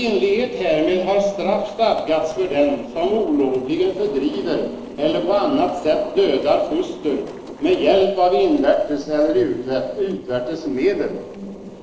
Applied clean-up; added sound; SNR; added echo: neural separator model SepFormer DNS4.